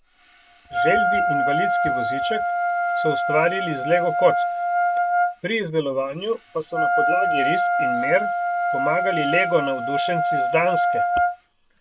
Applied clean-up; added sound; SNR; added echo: none; Wind instrument, woodwind instrument; -3 dB; none.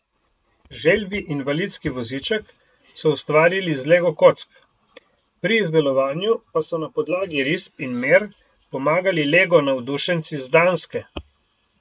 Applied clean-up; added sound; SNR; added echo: none; none; none; none.